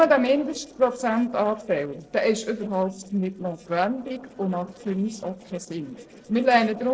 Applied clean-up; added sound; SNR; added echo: neural separator model SepFormer DNS4.